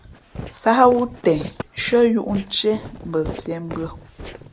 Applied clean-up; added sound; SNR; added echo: none; Walk, footsteps; 14 dB; none.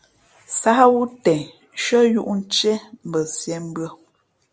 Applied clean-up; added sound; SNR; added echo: none; none; none; none.